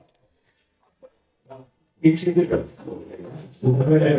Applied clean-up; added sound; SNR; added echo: neural mask model DeepFilterNet 3.